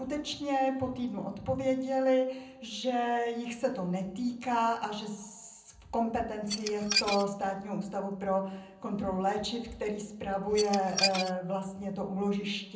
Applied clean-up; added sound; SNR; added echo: none; Dishes, pots, and pans / Glass; 2 dB; reverberation time 0.6 s.